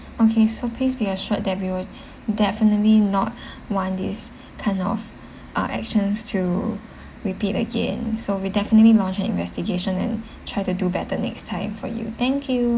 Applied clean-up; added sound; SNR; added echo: none; none; none; none.